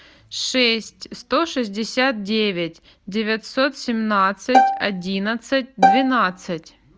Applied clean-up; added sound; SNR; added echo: none; Bowed string instrument; -3 dB; none.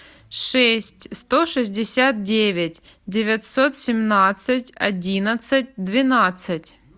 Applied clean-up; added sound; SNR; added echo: none; none; none; none.